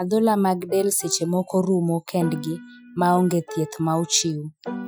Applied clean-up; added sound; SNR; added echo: classical method Wiener filter.